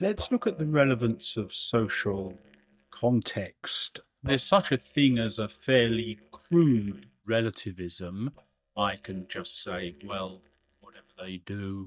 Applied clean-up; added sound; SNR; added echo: neural mask model DeepFilterNet 3.